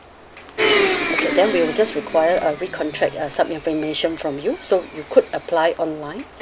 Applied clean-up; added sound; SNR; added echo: none; Domestic sounds, home sounds; 5 dB; none.